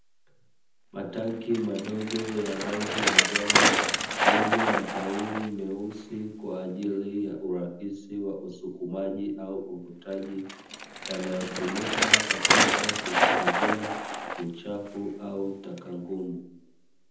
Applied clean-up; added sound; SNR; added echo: none; Bicycle; -4 dB; reverberation time 0.8 s.